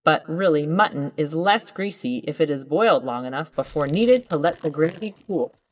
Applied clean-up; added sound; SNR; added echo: neural mask model DeepFilterNet 3.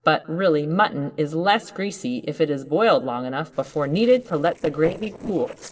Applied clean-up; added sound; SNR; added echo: neural separator model SepFormer DNS4.